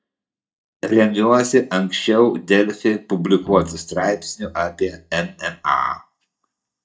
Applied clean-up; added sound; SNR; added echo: neural mask model DeepFilterNet 3.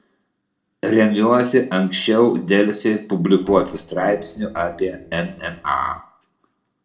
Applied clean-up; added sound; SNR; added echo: neural separator model SepFormer DNS4.